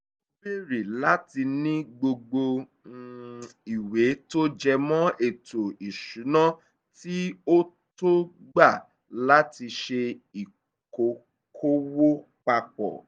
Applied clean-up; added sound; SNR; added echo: none; none; none; none.